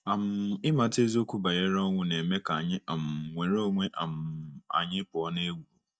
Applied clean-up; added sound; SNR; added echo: neural mask model DeepFilterNet 3.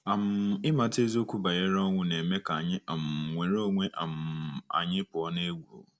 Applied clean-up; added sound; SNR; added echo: none; none; none; none.